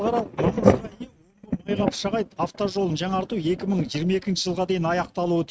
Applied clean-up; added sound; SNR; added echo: neural mask model RNNoise.